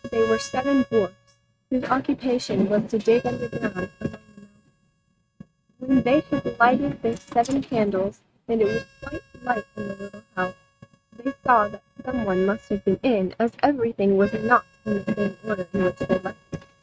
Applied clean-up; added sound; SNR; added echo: neural mask model RNNoise.